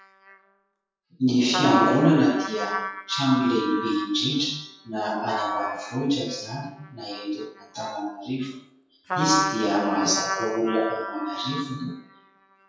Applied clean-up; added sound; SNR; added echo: classical method WPE with log-MMSE.